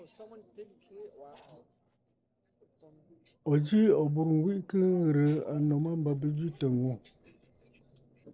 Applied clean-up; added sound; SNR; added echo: neural separator model SepFormer DNS4.